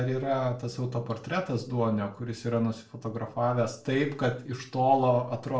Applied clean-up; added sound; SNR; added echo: neural separator model SepFormer DNS4.